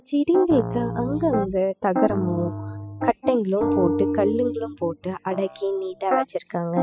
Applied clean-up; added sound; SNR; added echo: classical method spectral subtraction.